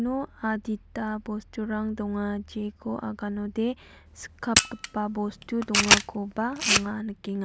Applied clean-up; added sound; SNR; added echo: none; Camera; -4 dB; none.